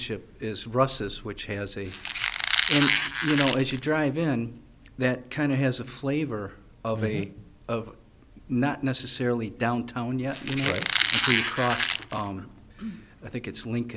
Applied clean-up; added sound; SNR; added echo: none; Squeak; -3 dB; none.